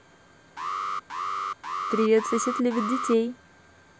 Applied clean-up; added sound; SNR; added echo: none; Alarm; 4 dB; none.